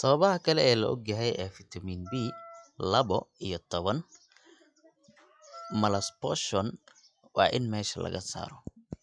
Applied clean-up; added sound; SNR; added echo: classical method log-MMSE.